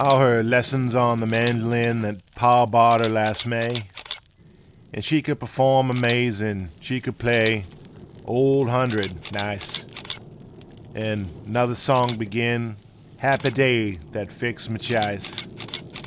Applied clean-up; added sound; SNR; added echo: none; Fire + Camera; 16 dB; none.